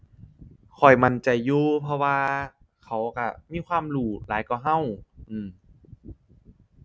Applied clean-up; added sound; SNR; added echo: none; none; none; none.